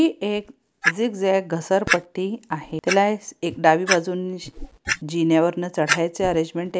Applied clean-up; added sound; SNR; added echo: none; Clock; 8 dB; none.